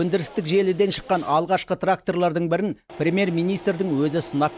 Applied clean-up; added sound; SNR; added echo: none; none; none; none.